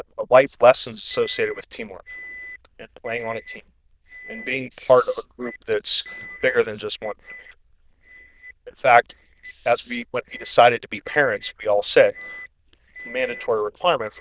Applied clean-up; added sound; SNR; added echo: neural diffusion model UNIVERSE++.